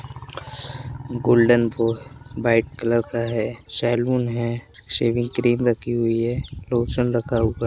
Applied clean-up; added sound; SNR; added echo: none; none; none; none.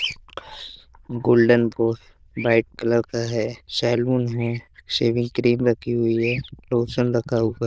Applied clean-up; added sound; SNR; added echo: neural diffusion model UNIVERSE++.